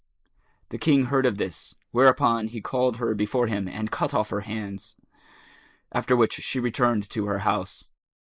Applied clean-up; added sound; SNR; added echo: neural mask model Resemble Enhance denoiser.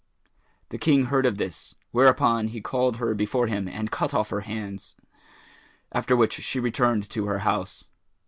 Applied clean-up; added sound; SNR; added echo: none; none; none; none.